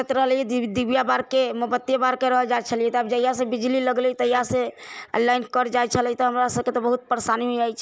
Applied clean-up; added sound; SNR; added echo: neural mask model Resemble Enhance denoiser.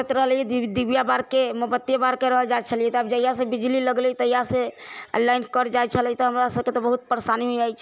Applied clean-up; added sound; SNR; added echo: none; none; none; none.